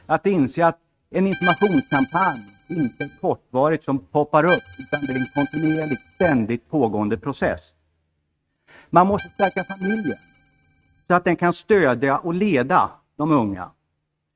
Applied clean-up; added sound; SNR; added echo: neural mask model RNNoise.